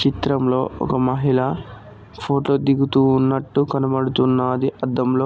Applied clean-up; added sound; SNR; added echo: none; none; none; none.